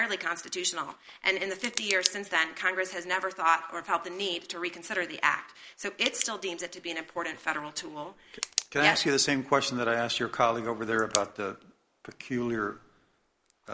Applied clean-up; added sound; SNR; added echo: neural mask model Resemble Enhance denoiser.